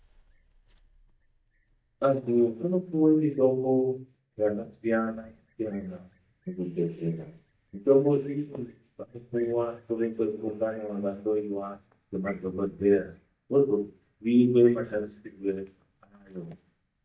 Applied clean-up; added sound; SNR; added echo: neural mask model DeepFilterNet 3.